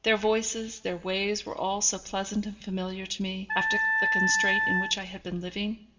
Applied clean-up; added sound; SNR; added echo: none; Wind instrument, woodwind instrument; -2 dB; reverberation time 1.1 s.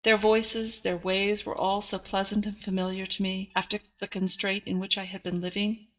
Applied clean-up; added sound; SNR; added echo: neural mask model DeepFilterNet 3.